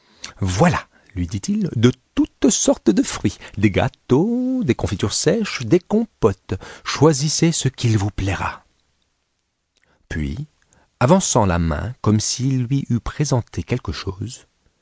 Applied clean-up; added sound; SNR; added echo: none; none; none; none.